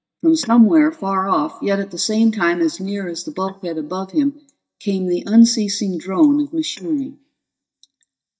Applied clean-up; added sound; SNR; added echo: neural mask model DeepFilterNet 3.